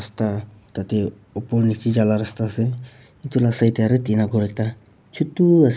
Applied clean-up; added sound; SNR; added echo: none; none; none; none.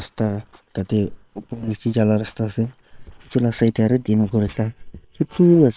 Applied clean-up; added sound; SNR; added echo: neural separator model SepFormer WHAM!.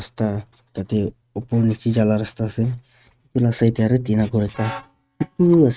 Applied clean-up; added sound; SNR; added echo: neural mask model RNNoise.